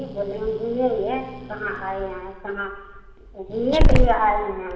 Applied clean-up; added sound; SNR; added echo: none; Growling; -2 dB; reverberation time 1.4 s.